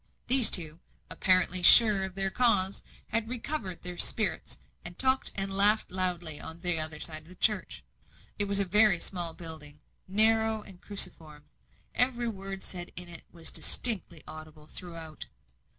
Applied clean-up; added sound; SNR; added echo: none; none; none; none.